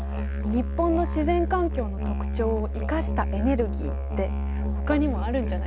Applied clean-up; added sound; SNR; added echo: none; Musical instrument; -1 dB; none.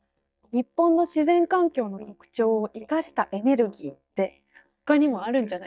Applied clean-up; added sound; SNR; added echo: neural mask model DeepFilterNet 3.